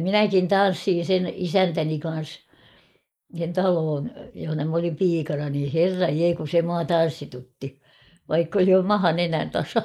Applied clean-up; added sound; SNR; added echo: neural mask model Resemble Enhance denoiser.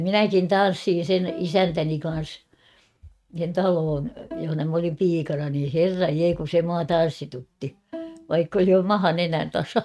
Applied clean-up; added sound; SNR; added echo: neural mask model RNNoise.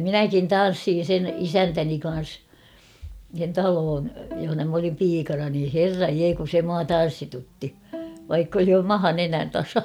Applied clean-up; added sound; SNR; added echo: none; Bowed string instrument; 19 dB; none.